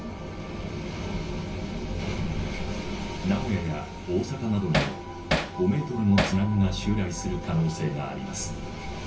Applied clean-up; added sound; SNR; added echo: none; Hammer; 1 dB; reverberation time 0.3 s.